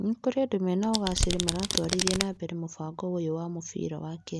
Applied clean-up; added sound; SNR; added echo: none; Domestic sounds, home sounds; 0 dB; none.